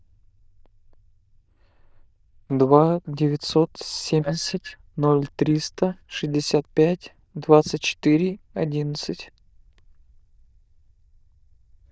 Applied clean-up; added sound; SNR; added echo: neural diffusion model UNIVERSE++.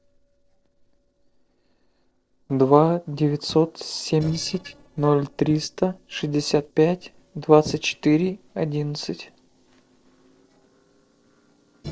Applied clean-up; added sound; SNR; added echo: neural separator model SepFormer DNS4.